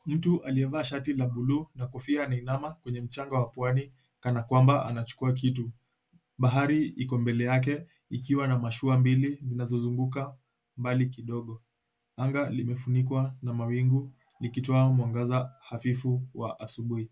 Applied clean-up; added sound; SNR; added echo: none; none; none; none.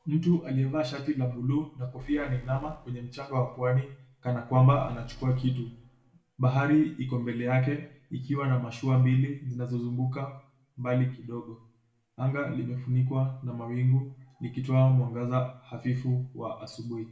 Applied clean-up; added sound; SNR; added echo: none; Alarm; 19 dB; reverberation time 0.5 s.